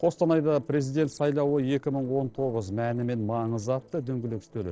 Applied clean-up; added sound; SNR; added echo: neural separator model SepFormer DNS4.